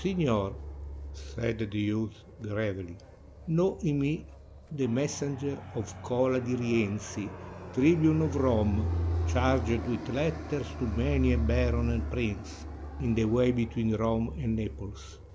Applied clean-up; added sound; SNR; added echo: none; Fixed-wing aircraft, airplane; 6 dB; none.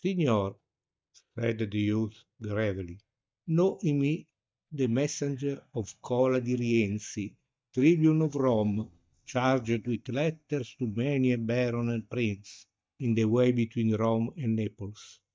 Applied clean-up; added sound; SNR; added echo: neural mask model DeepFilterNet 3.